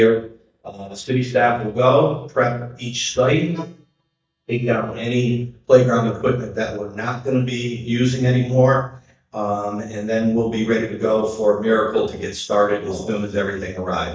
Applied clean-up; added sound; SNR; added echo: neural mask model DeepFilterNet 3.